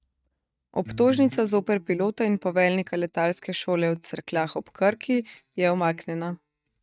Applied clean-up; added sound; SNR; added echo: neural mask model DeepFilterNet 3.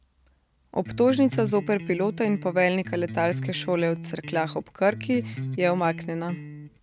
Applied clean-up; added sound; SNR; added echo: none; Electric guitar; 10 dB; none.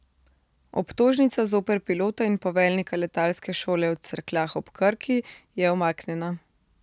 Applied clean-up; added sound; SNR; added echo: none; none; none; none.